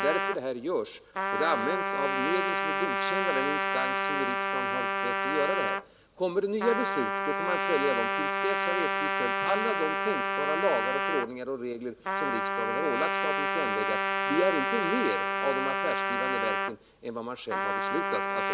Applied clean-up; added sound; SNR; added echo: none; Trumpet; -3 dB; none.